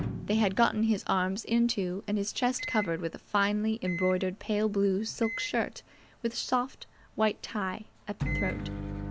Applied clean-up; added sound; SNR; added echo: none; Microwave oven; 10 dB; none.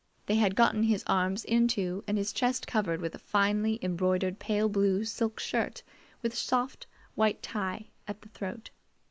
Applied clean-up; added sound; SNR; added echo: none; none; none; none.